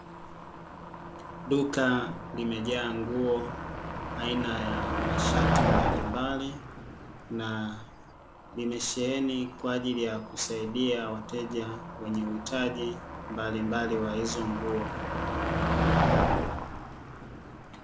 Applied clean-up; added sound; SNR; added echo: none; Motor vehicle (road); -1 dB; none.